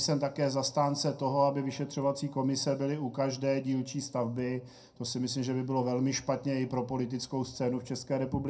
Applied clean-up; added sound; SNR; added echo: none; none; none; reverberation time 0.2 s.